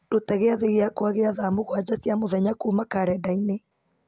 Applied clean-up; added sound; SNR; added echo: none; none; none; none.